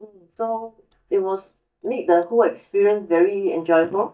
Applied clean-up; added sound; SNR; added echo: neural mask model DeepFilterNet 3.